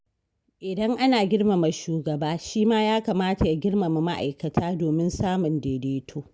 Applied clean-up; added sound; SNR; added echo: none; none; none; none.